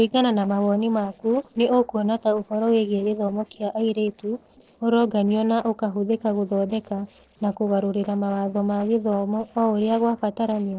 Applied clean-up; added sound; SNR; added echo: neural separator model SepFormer DNS4.